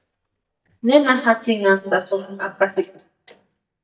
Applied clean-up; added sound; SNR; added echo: neural mask model DeepFilterNet 3.